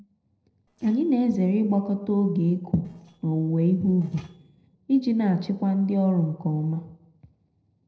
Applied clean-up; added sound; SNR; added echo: neural separator model SepFormer DNS4.